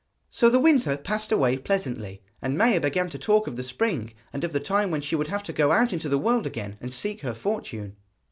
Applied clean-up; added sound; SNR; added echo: none; none; none; none.